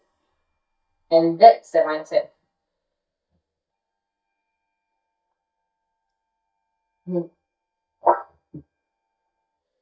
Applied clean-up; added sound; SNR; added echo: neural mask model DeepFilterNet 3.